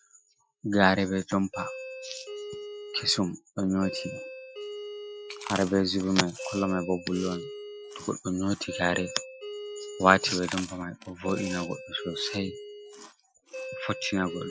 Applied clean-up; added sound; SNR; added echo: classical method Wiener filter.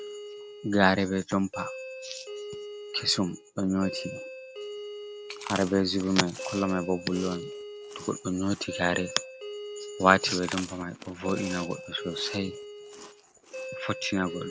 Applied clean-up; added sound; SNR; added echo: none; Doorbell + Chewing, mastication; 10 dB; none.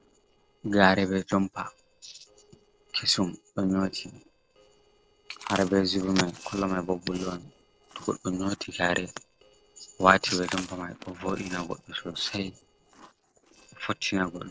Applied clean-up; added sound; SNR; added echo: neural separator model SepFormer DNS4.